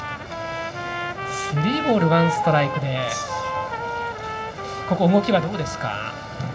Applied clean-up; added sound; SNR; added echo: none; Trumpet; 7 dB; reverberation time 0.7 s.